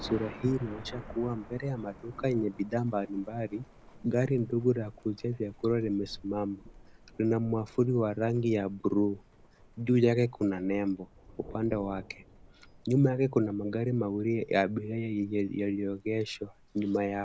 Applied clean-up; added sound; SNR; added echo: none; Thunder; 20 dB; none.